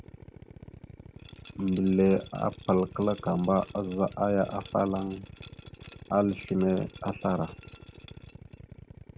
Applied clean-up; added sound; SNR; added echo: none; Liquid + Drill; 15 dB; none.